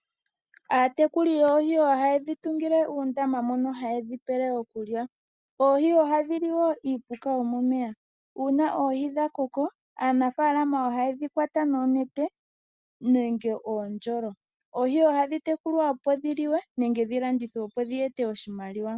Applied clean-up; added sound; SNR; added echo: none; none; none; none.